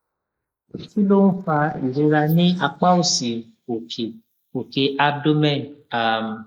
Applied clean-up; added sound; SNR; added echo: neural mask model Resemble Enhance denoiser.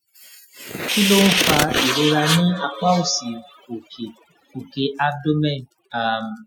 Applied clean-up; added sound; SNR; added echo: classical method Wiener filter.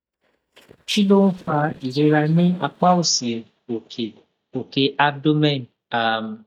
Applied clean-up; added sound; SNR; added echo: neural mask model DeepFilterNet 3.